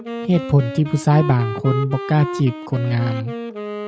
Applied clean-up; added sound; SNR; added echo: none; Wind instrument, woodwind instrument; 9 dB; none.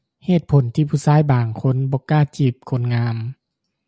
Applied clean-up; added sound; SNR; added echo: none; none; none; none.